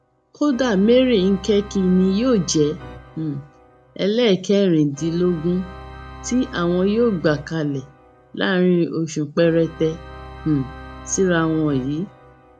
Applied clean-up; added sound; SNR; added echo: none; Organ; 19 dB; none.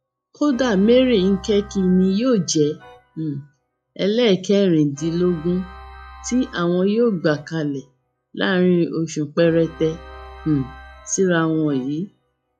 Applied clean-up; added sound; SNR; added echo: classical method log-MMSE.